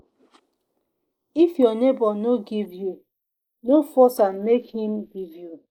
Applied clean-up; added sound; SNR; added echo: neural mask model Resemble Enhance denoiser.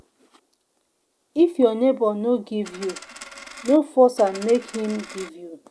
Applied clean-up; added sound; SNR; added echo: none; Coin (dropping); 16 dB; none.